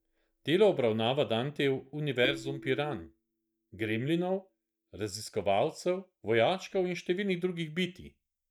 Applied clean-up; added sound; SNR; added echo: neural mask model DeepFilterNet 3.